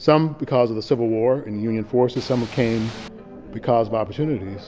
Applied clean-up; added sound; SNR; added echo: none; Ocean / Boat, Water vehicle; 15 dB; none.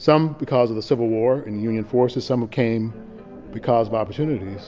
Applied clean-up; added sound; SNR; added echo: none; none; none; none.